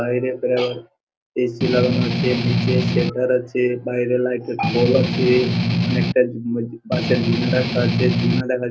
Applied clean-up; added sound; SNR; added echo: none; Strum; -1 dB; none.